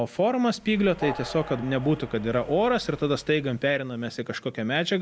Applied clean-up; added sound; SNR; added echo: none; Train; 16 dB; none.